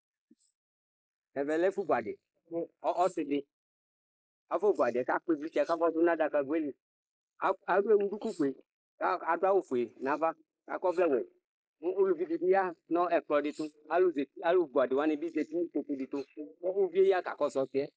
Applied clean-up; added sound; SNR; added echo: neural mask model Resemble Enhance denoiser.